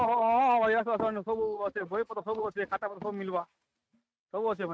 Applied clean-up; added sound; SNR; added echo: neural mask model RNNoise.